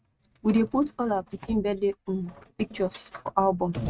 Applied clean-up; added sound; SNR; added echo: neural mask model RNNoise.